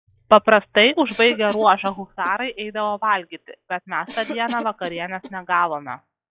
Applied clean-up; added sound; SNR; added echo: classical method log-MMSE.